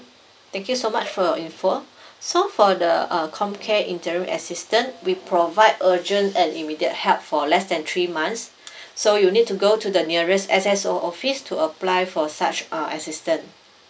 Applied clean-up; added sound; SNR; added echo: none; none; none; none.